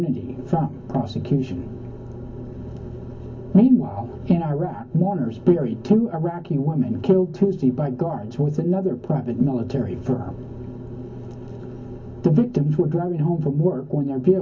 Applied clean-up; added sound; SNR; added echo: none; none; none; reverberation time 0.3 s.